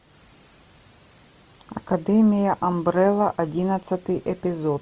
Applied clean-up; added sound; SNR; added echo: none; none; none; none.